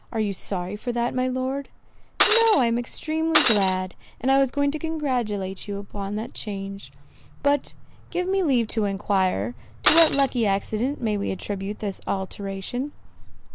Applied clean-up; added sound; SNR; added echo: none; Shatter; -1 dB; none.